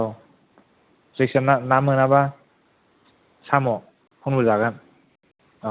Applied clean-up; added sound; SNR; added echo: none; none; none; none.